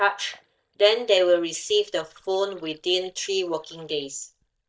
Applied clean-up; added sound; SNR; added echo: neural mask model DeepFilterNet 3.